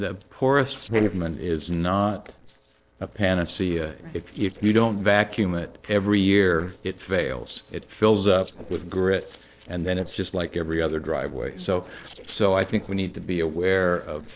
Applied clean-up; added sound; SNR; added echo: neural separator model SepFormer DNS4.